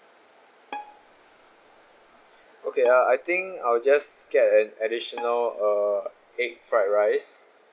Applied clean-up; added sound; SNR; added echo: none; Bowed string instrument; 20 dB; none.